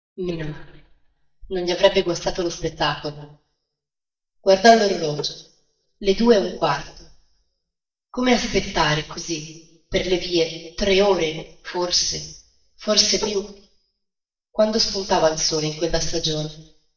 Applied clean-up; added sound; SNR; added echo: neural mask model DeepFilterNet 3.